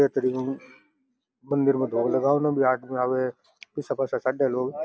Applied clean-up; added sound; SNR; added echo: none; none; none; none.